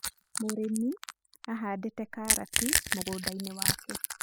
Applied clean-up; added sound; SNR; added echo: classical method spectral subtraction.